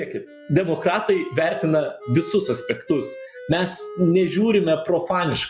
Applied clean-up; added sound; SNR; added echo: classical method log-MMSE.